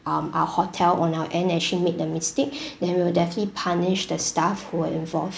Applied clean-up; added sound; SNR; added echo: none; none; none; none.